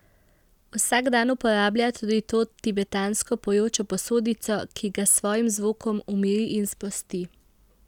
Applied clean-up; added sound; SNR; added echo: none; none; none; none.